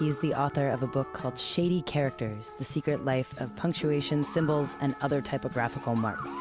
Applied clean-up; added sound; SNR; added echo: none; Motor vehicle (road) / Siren + Trumpet; 16 dB; none.